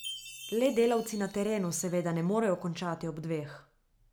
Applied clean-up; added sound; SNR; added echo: none; Chime; 18 dB; none.